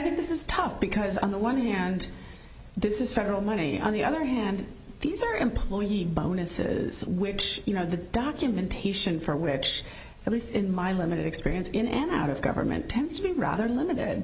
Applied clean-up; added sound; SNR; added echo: none; none; none; none.